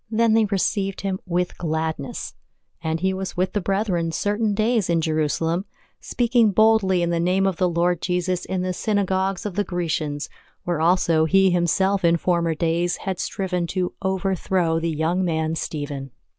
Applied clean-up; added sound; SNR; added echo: none; none; none; none.